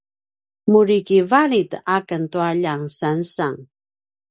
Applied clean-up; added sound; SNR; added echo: none; none; none; none.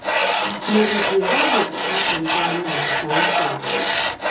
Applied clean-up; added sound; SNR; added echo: none; Tools; -5 dB; reverberation time 0.7 s.